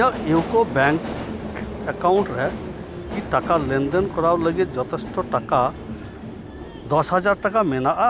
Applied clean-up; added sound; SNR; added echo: none; Subway, metro, underground; 11 dB; none.